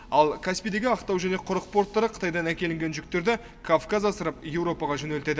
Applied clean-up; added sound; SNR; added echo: none; none; none; reverberation time 1.2 s.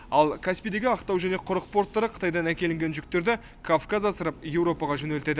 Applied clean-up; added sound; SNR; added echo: none; none; none; none.